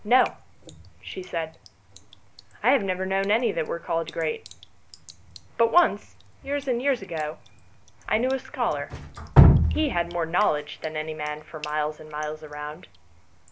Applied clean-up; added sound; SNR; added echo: none; Drip; 2 dB; none.